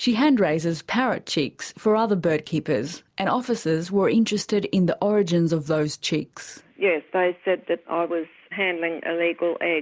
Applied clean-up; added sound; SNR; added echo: none; none; none; none.